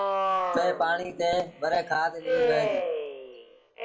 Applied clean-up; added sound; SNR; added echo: none; Alarm; 0 dB; reverberation time 0.3 s.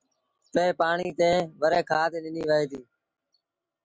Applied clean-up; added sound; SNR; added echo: none; none; none; none.